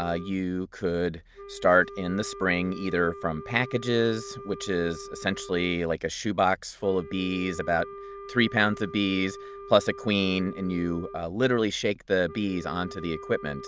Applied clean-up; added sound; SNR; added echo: none; Wind instrument, woodwind instrument; 15 dB; none.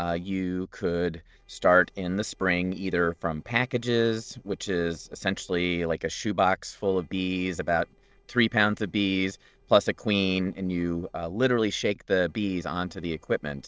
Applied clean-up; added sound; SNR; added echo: neural separator model SepFormer DNS4.